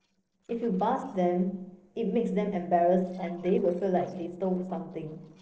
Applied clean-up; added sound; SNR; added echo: neural separator model SepFormer DNS4.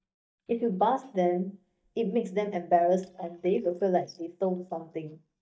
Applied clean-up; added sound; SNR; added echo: neural mask model DeepFilterNet 3.